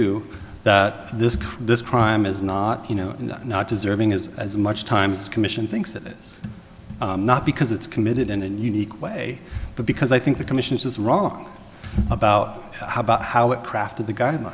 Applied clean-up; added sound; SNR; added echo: none; none; none; none.